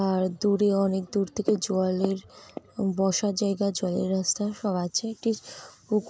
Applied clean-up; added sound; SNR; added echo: neural mask model Resemble Enhance denoiser.